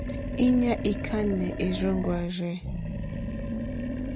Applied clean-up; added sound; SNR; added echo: none; Animal; 4 dB; none.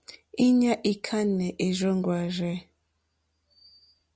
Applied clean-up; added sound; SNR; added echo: none; none; none; none.